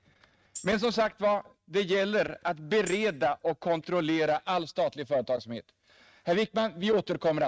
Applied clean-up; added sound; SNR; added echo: neural mask model RNNoise.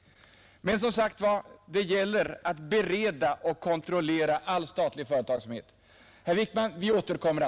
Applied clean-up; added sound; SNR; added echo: none; none; none; none.